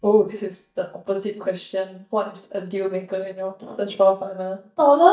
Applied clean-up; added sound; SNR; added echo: neural mask model DeepFilterNet 3.